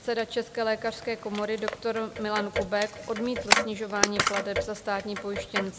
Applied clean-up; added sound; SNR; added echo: none; Clock + Camera; 1 dB; none.